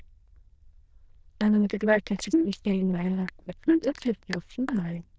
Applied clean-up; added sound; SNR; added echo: neural diffusion model UNIVERSE++.